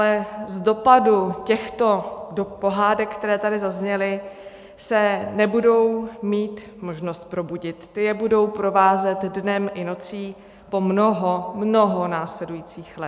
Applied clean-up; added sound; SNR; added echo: none; none; none; none.